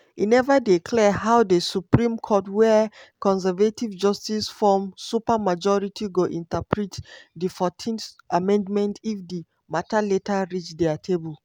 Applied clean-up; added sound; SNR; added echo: none; none; none; none.